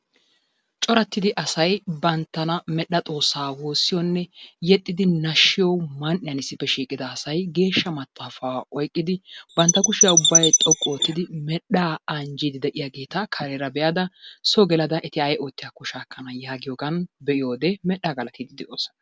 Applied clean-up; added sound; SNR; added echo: none; Chirp, tweet; -4 dB; none.